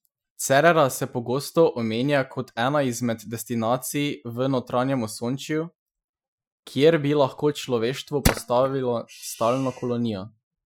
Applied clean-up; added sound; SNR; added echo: classical method Wiener filter.